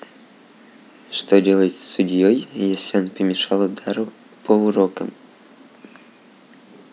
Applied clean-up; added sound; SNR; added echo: none; none; none; none.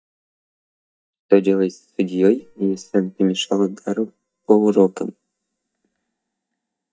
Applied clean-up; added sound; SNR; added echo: neural mask model DeepFilterNet 3.